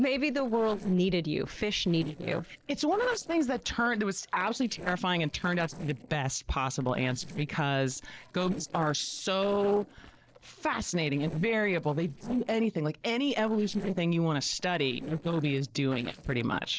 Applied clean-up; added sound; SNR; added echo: neural separator model SepFormer DNS4.